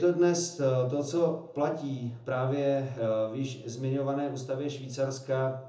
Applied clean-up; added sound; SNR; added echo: none; none; none; reverberation time 0.6 s.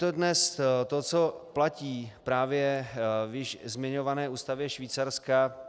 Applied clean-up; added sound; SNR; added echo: none; none; none; none.